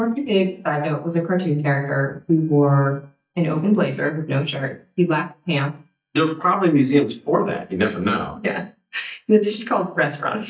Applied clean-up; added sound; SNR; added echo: neural mask model DeepFilterNet 3.